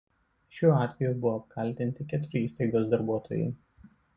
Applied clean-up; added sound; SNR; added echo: none; none; none; none.